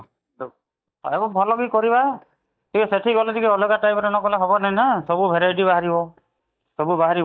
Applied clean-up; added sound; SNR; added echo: neural mask model DeepFilterNet 3.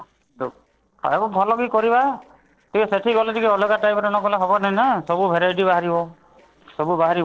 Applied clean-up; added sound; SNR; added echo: neural separator model SepFormer DNS4.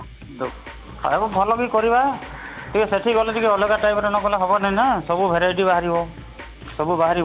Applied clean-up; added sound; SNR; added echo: none; Drum kit; 19 dB; none.